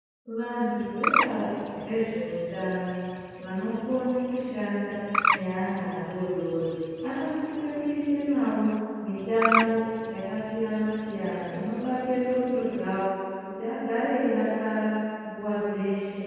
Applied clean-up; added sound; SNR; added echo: none; Bird; 5 dB; reverberation time 2.1 s.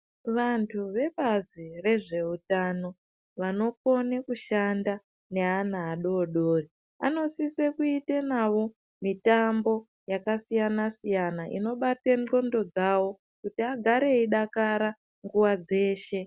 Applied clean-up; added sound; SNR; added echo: none; none; none; none.